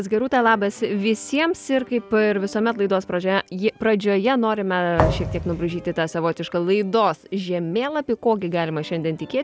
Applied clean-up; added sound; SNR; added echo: none; Thump, thud; 4 dB; none.